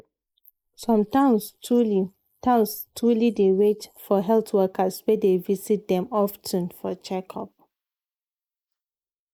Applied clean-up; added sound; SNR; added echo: neural mask model Resemble Enhance denoiser.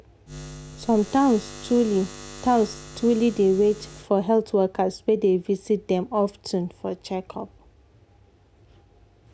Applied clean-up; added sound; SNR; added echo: none; Buzz; 14 dB; none.